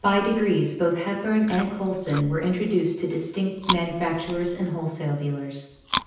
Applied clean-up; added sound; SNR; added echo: none; Chewing, mastication; 11 dB; reverberation time 0.9 s.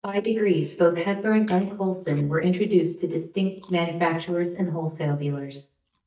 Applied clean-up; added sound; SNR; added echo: neural mask model DeepFilterNet 3.